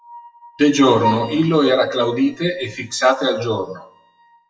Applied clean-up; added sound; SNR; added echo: classical method WPE with log-MMSE.